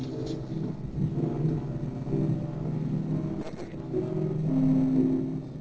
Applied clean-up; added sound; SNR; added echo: neural separator model SepFormer DNS4.